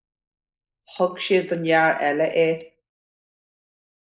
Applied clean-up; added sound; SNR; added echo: neural mask model Resemble Enhance denoiser.